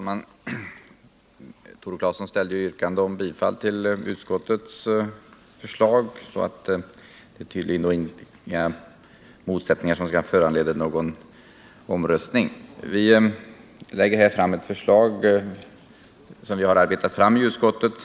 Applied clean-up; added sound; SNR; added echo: none; none; none; none.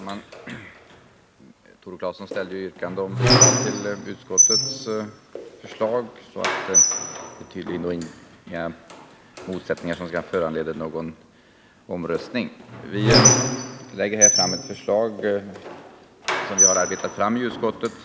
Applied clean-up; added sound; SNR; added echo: none; Squeak; -4 dB; none.